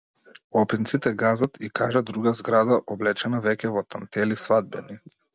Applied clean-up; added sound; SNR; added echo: none; none; none; none.